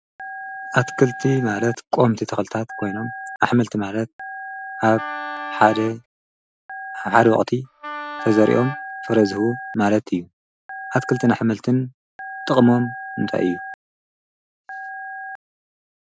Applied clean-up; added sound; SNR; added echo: none; Telephone + Wind instrument, woodwind instrument; 12 dB; none.